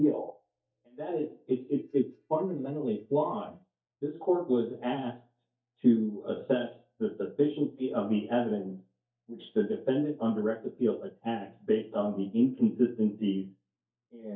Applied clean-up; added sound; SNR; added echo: neural mask model DeepFilterNet 3.